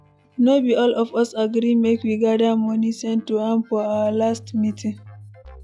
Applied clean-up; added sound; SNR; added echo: classical method log-MMSE.